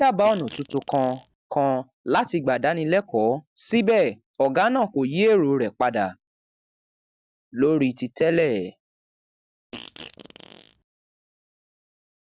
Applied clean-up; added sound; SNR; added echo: none; Fart; 19 dB; none.